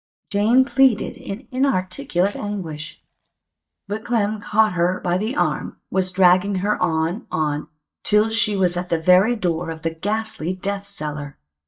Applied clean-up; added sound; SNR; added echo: neural mask model DeepFilterNet 3.